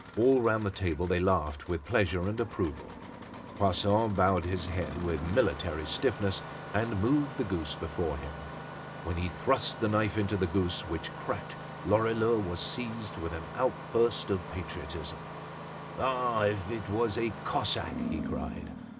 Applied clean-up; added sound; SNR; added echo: none; Engine starting; 10 dB; reverberation time 0.3 s.